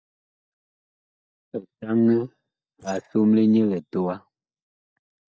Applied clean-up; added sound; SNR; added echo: neural mask model DeepFilterNet 3.